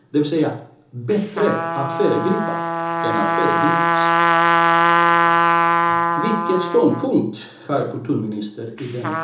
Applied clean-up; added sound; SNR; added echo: none; Trumpet; -3 dB; reverberation time 1.2 s.